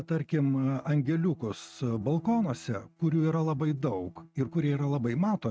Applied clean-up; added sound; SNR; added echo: neural mask model RNNoise.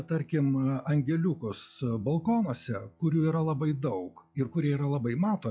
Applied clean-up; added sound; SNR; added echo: classical method log-MMSE.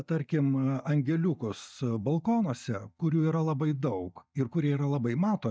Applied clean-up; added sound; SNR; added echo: neural mask model DeepFilterNet 3.